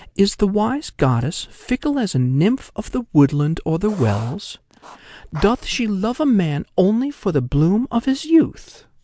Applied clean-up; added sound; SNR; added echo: none; Writing; 20 dB; none.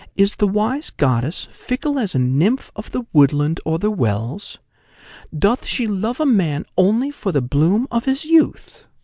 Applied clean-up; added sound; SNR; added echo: none; none; none; none.